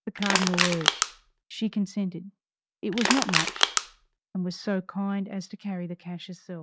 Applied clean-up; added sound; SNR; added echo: none; Crushing; -4 dB; none.